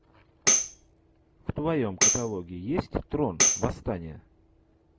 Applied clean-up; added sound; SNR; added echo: none; Tambourine; -3 dB; none.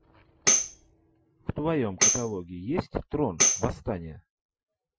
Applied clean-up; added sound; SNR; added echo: classical method Wiener filter.